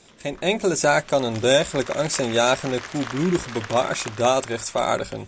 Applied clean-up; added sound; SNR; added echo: none; Applause; 16 dB; none.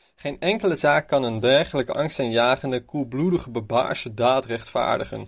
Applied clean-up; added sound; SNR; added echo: none; none; none; none.